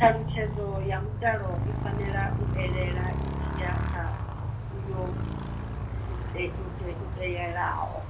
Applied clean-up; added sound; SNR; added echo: none; Motorcycle; -2 dB; reverberation time 0.3 s.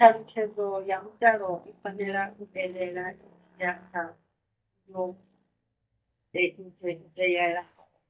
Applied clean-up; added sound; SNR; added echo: neural mask model DeepFilterNet 3.